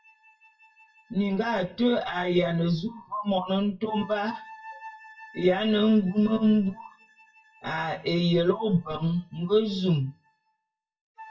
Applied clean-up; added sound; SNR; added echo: classical method WPE with log-MMSE.